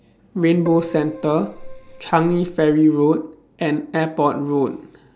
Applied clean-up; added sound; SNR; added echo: none; Keyboard (musical); 16 dB; none.